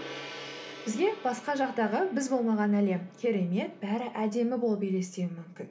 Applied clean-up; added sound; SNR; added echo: none; Gong; 17 dB; none.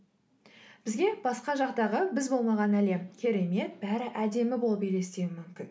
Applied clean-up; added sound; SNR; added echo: none; none; none; none.